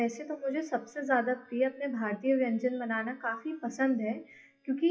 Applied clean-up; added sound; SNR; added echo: classical method WPE with log-MMSE.